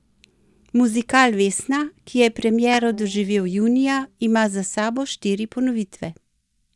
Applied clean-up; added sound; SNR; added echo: neural mask model DeepFilterNet 3.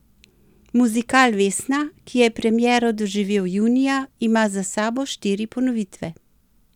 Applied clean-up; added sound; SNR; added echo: none; none; none; none.